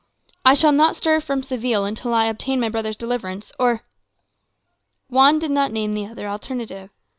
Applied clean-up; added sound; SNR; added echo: none; none; none; none.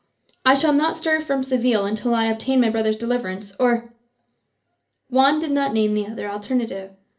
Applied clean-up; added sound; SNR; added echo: none; none; none; reverberation time 0.3 s.